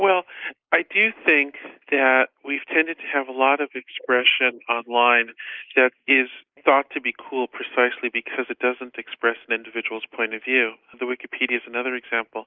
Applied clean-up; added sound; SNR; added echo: neural mask model Resemble Enhance denoiser.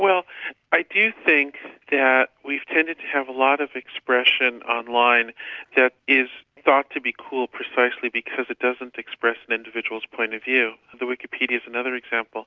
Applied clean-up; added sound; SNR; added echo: none; none; none; none.